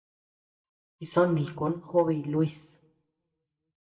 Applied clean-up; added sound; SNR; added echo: neural mask model DeepFilterNet 3.